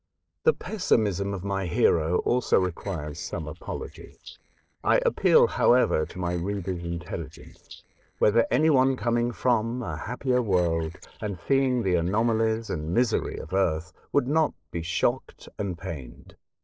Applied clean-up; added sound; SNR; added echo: neural separator model SepFormer DNS4.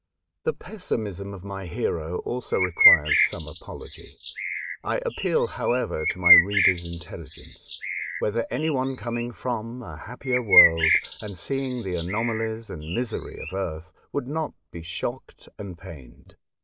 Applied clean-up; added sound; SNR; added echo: none; Bird; -3 dB; none.